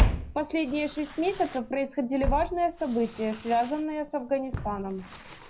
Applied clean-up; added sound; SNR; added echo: none; Walk, footsteps; 4 dB; reverberation time 0.4 s.